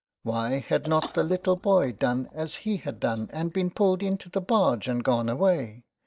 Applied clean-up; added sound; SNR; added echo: neural mask model DeepFilterNet 3.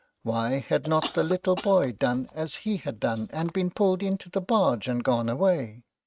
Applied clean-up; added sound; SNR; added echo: neural mask model RNNoise.